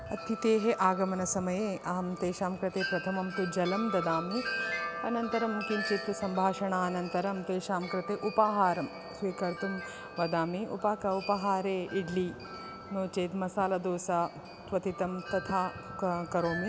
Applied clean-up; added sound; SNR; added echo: none; Wind chime; 10 dB; none.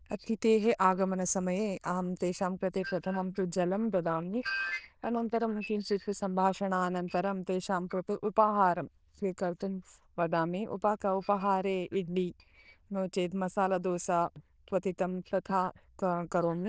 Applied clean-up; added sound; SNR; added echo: neural diffusion model UNIVERSE++.